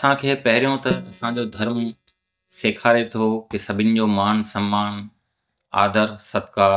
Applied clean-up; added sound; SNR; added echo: neural mask model DeepFilterNet 3.